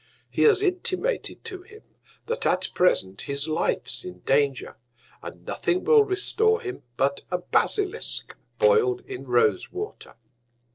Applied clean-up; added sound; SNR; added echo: neural separator model SepFormer DNS4.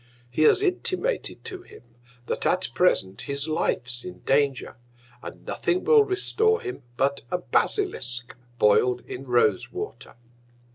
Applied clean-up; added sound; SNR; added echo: none; none; none; none.